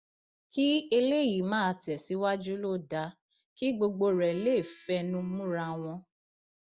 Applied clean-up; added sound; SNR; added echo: neural mask model DeepFilterNet 3.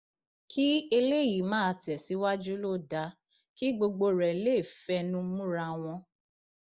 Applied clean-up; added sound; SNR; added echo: neural mask model Resemble Enhance denoiser.